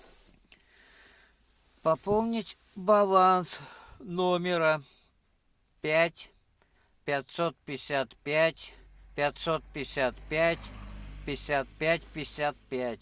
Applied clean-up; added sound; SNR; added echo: none; none; none; none.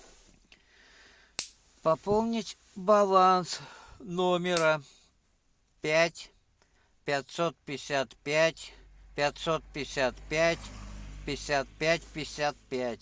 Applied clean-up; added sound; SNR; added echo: none; Finger snapping; 16 dB; none.